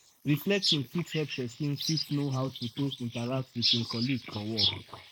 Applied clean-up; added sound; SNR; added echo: neural mask model Resemble Enhance denoiser.